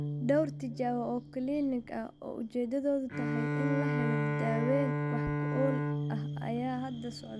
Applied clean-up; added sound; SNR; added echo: none; Bowed string instrument; 1 dB; none.